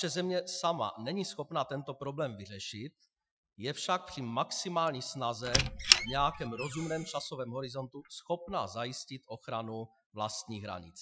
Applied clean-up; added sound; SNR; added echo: classical method Wiener filter.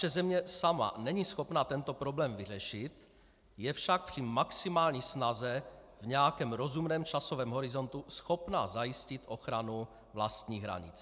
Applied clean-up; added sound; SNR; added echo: none; none; none; none.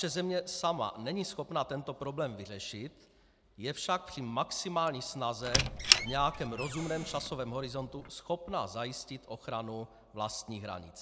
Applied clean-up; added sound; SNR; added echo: none; Squeak; -3 dB; none.